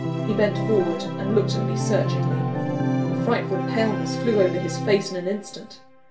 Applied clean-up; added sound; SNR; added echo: none; Organ; 0 dB; reverberation time 0.2 s.